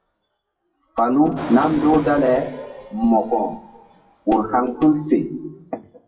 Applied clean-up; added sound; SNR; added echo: classical method WPE with log-MMSE.